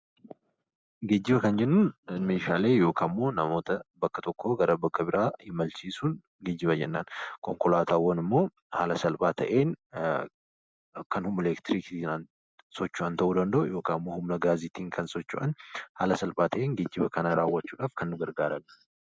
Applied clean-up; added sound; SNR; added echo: none; none; none; none.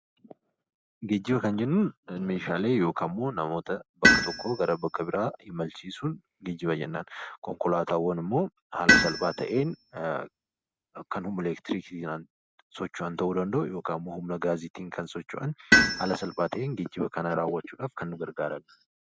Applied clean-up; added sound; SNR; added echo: none; Tools; -2 dB; none.